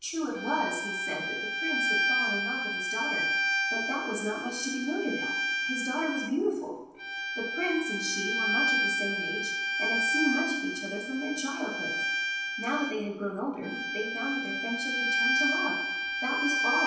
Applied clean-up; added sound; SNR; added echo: none; Bowed string instrument; -3 dB; reverberation time 0.9 s.